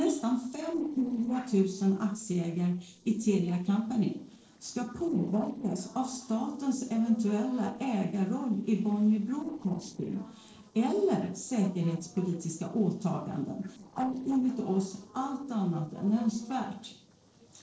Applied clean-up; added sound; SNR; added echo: neural separator model SepFormer DNS4.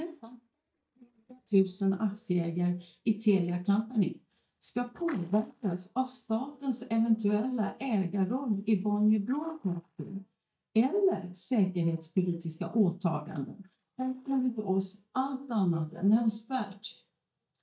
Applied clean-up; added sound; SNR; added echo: neural mask model DeepFilterNet 3.